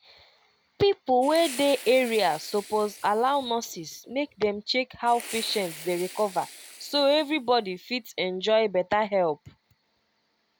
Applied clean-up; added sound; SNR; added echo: none; Fire; 17 dB; none.